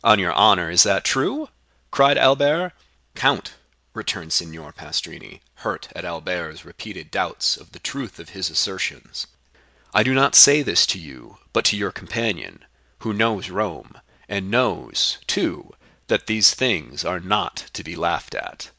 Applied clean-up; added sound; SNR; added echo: none; none; none; none.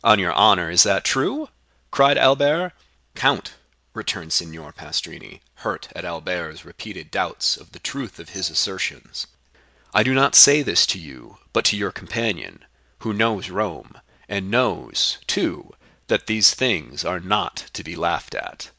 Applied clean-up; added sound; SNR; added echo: none; Glass; 16 dB; none.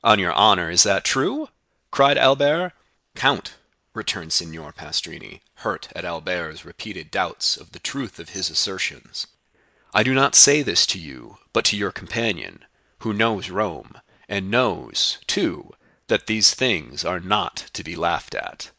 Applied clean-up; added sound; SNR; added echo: neural mask model Resemble Enhance denoiser.